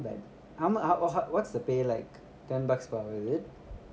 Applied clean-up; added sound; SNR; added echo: none; none; none; none.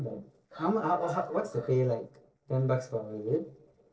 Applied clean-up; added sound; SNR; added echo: neural separator model SepFormer DNS4.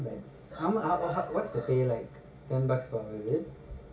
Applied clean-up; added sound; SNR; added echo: none; Chicken, rooster; 14 dB; reverberation time 0.2 s.